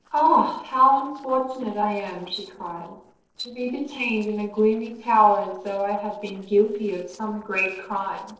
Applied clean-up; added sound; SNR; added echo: neural separator model SepFormer DNS4.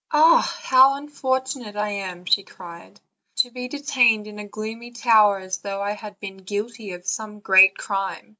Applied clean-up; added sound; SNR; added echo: none; none; none; none.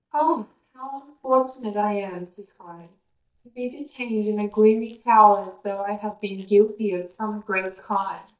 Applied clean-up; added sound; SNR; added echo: neural mask model DeepFilterNet 3.